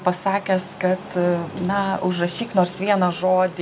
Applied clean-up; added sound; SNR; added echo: none; Train; 17 dB; none.